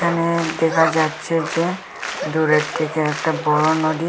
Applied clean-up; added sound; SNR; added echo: none; Bark + Applause; 8 dB; none.